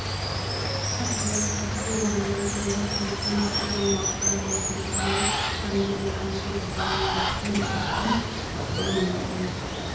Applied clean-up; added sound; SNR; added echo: none; Water; -3 dB; reverberation time 0.7 s.